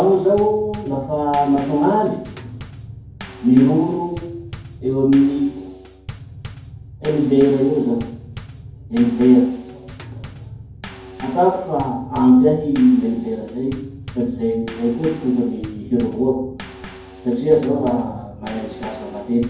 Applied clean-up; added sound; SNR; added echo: none; Bass drum / Snare drum / Drum kit; 16 dB; reverberation time 0.9 s.